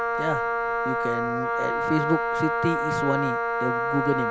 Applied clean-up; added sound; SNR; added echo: none; Wind instrument, woodwind instrument; -3 dB; none.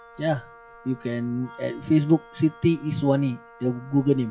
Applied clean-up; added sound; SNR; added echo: classical method log-MMSE.